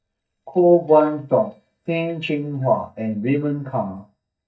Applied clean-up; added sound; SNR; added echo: neural mask model DeepFilterNet 3.